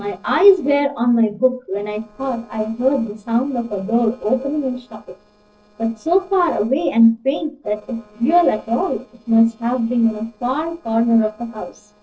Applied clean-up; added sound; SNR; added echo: neural separator model SepFormer DNS4.